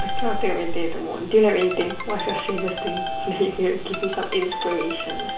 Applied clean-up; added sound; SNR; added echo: none; Ringtone; 8 dB; reverberation time 0.5 s.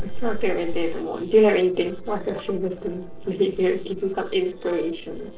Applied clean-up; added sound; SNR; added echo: neural separator model SepFormer DNS4.